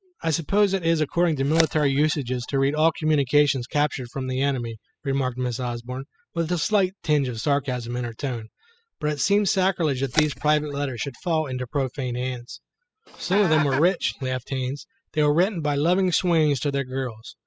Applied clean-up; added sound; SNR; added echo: classical method spectral subtraction.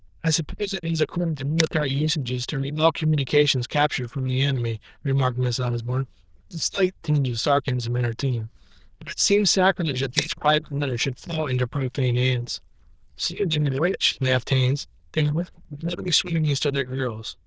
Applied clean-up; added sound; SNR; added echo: neural diffusion model UNIVERSE++.